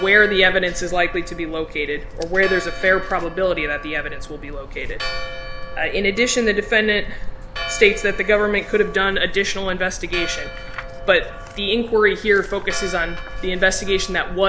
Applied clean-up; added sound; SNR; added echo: none; Church bell; 15 dB; none.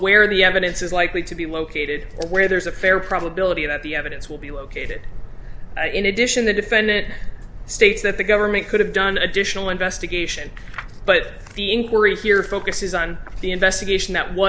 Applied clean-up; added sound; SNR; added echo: none; none; none; none.